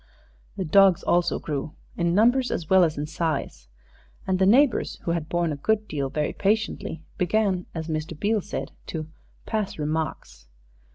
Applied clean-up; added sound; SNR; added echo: none; none; none; none.